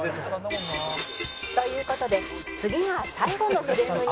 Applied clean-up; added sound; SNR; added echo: none; Computer keyboard + Trumpet; 18 dB; none.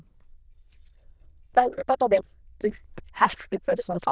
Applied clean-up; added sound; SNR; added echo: neural diffusion model UNIVERSE++.